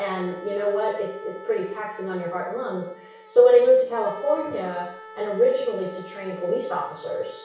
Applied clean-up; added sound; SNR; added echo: none; Wind instrument, woodwind instrument; 20 dB; reverberation time 0.6 s.